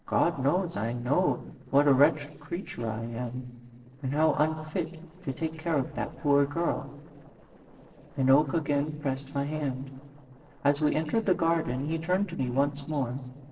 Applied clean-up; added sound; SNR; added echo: neural separator model SepFormer DNS4.